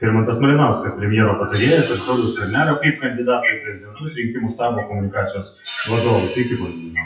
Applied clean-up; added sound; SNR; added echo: classical method WPE with log-MMSE.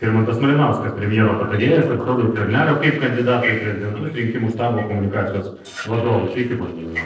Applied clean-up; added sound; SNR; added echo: neural separator model SepFormer DNS4.